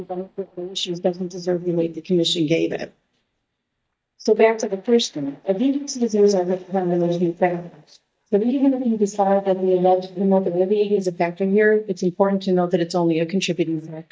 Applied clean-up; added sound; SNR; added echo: neural mask model DeepFilterNet 3.